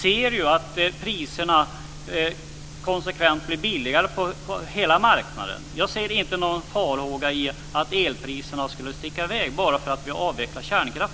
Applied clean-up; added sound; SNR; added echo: none; none; none; none.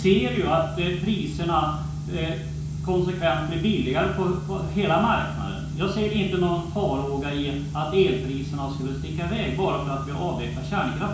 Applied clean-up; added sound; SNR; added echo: none; none; none; reverberation time 0.6 s.